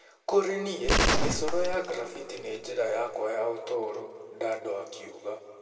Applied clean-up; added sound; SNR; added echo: none; Gunshot, gunfire; -3 dB; reverberation time 1.8 s.